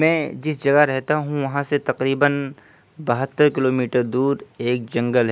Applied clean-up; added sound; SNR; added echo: none; none; none; none.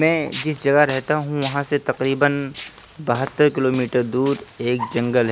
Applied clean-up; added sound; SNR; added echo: none; Walk, footsteps; 17 dB; none.